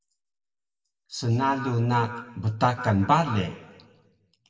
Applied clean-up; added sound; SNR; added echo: none; none; none; reverberation time 1.1 s.